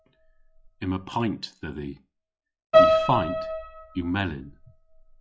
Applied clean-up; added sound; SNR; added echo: classical method log-MMSE.